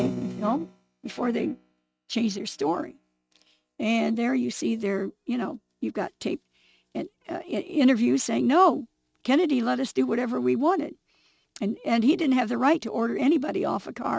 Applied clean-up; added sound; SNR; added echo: neural mask model RNNoise.